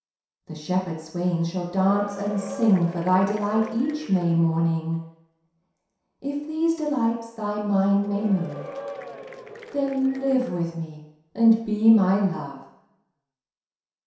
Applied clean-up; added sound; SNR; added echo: none; Applause / Crowd / Cheering; 15 dB; reverberation time 0.7 s.